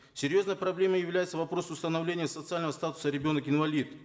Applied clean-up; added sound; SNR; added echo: none; none; none; reverberation time 1.2 s.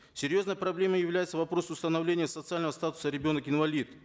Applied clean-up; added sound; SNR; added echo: none; none; none; none.